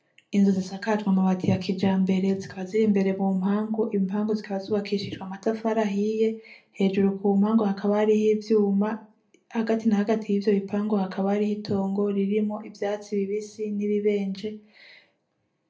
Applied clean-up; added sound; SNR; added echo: none; none; none; reverberation time 0.3 s.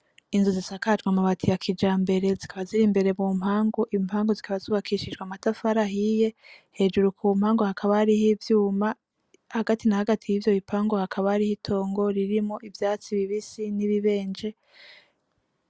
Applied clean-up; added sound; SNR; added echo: none; none; none; none.